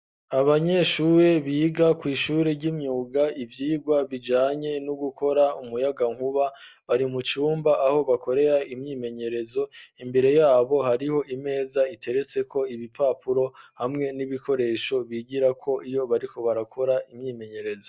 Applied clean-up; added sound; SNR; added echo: none; none; none; none.